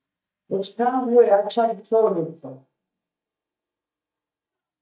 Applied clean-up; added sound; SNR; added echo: neural mask model DeepFilterNet 3.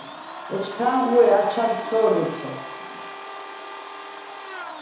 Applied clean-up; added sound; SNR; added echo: none; Domestic sounds, home sounds; 13 dB; reverberation time 1.0 s.